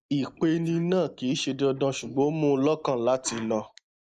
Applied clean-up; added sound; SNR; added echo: neural mask model Resemble Enhance denoiser.